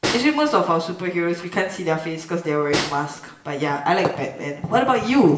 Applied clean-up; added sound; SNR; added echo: none; Snare drum; 12 dB; reverberation time 0.8 s.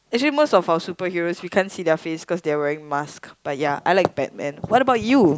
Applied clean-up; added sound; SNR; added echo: none; none; none; none.